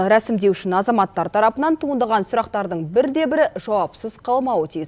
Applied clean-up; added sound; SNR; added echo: none; none; none; none.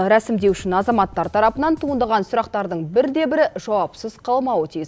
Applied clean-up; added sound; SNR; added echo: none; Drum kit; 19 dB; none.